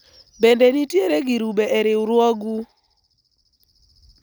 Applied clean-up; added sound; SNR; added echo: none; none; none; none.